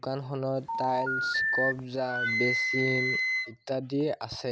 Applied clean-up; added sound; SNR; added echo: none; Telephone + Wind instrument, woodwind instrument; -1 dB; none.